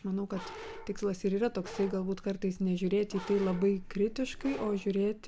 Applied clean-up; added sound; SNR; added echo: none; Bark; 16 dB; none.